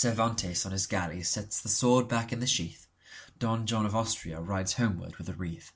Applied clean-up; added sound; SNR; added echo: none; none; none; none.